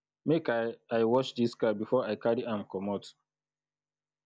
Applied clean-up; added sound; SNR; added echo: none; none; none; none.